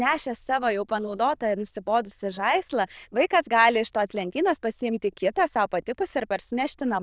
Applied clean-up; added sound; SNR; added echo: neural diffusion model UNIVERSE++.